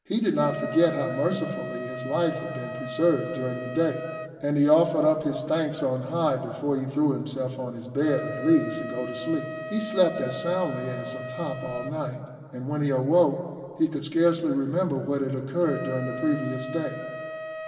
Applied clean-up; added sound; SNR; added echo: none; Wind instrument, woodwind instrument; 12 dB; reverberation time 2.0 s.